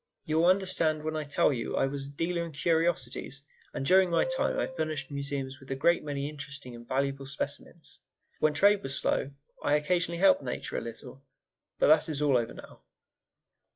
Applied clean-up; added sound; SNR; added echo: classical method log-MMSE.